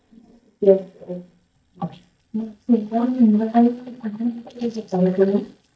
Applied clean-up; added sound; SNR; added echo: neural mask model DeepFilterNet 3.